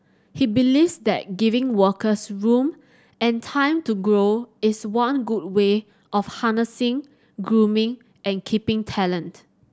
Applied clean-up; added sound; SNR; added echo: none; none; none; none.